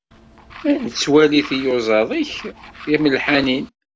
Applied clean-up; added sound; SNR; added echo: none; Tools; 20 dB; none.